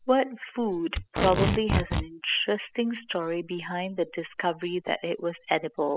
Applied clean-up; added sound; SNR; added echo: classical method spectral subtraction.